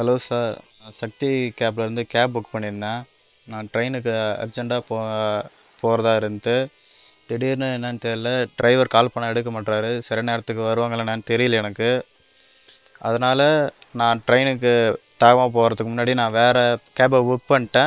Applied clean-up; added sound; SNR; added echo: neural separator model SepFormer WHAM!.